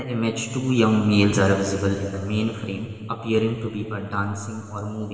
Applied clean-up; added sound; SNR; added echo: none; none; none; reverberation time 2.8 s.